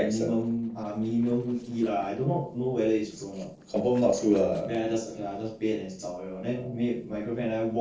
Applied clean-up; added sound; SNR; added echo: neural separator model SepFormer DNS4.